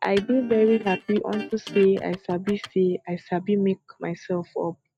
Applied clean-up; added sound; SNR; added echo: neural mask model RNNoise.